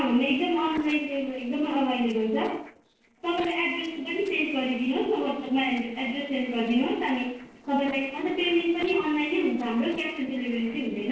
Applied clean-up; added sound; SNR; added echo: neural separator model SepFormer DNS4.